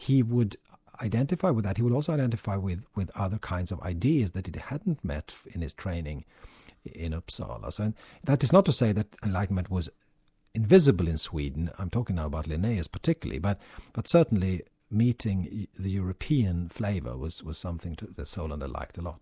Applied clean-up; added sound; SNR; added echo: none; none; none; none.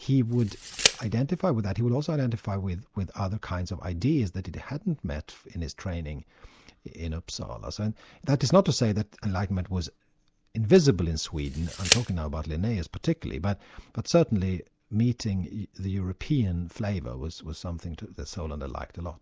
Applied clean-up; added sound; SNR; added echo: none; Tick; 4 dB; none.